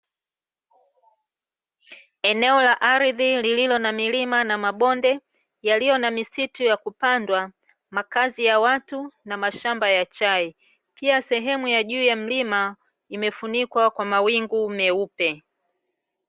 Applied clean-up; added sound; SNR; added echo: none; none; none; none.